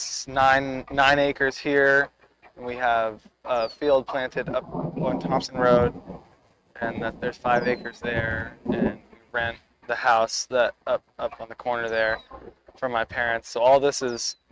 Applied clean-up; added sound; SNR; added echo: neural mask model RNNoise.